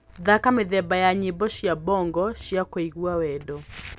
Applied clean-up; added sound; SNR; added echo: none; none; none; none.